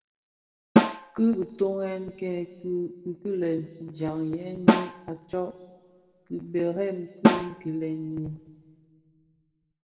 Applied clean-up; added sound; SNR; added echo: none; Snare drum; -4 dB; reverberation time 1.3 s.